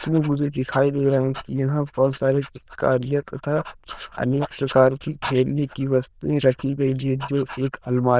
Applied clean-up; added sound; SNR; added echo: neural diffusion model UNIVERSE++.